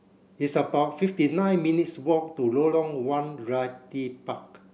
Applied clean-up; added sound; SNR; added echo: none; none; none; none.